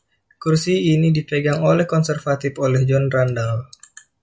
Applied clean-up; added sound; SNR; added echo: none; none; none; none.